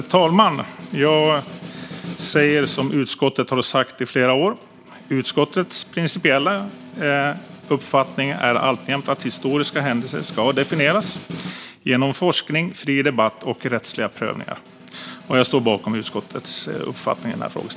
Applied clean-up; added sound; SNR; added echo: none; Snare drum; 17 dB; none.